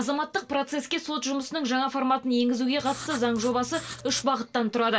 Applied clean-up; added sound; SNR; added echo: none; Writing; 14 dB; reverberation time 0.2 s.